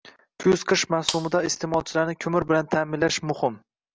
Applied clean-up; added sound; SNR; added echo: none; Gunshot, gunfire; 10 dB; none.